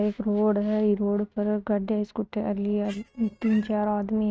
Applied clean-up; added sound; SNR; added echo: neural mask model RNNoise.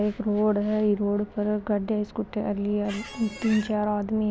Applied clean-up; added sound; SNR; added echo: none; Squeak; 15 dB; none.